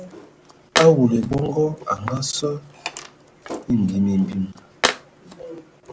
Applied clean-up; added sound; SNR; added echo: none; Tools; 8 dB; none.